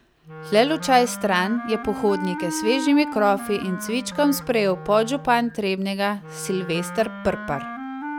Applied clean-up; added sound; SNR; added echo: none; Wind instrument, woodwind instrument; 10 dB; none.